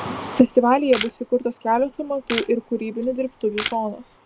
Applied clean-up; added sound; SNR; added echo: none; Camera; 13 dB; none.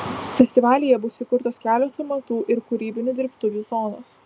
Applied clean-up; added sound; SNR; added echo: none; none; none; none.